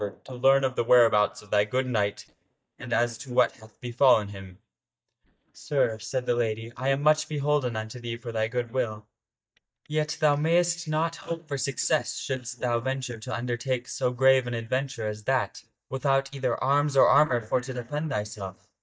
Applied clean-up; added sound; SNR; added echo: neural mask model DeepFilterNet 3.